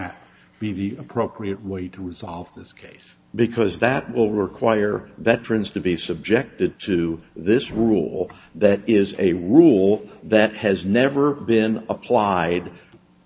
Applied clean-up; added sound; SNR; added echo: none; none; none; none.